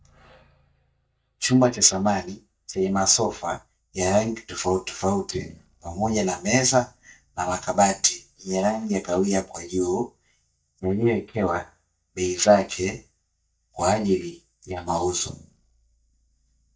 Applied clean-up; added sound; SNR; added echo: neural mask model DeepFilterNet 3.